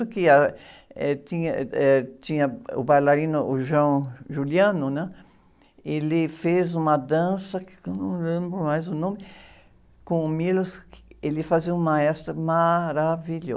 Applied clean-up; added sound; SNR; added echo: none; none; none; none.